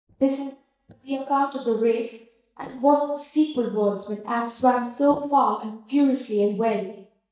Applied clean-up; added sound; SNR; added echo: neural mask model DeepFilterNet 3.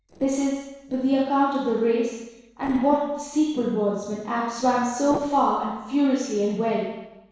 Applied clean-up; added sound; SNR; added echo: neural separator model SepFormer DNS4.